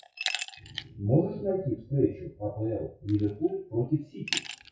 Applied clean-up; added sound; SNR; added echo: classical method WPE with log-MMSE.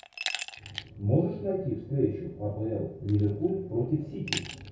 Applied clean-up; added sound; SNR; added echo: none; Glass; 12 dB; reverberation time 0.5 s.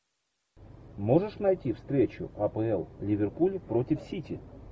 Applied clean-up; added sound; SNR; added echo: none; none; none; none.